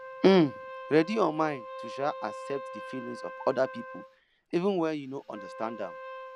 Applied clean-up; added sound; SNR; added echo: none; Wind instrument, woodwind instrument; 13 dB; none.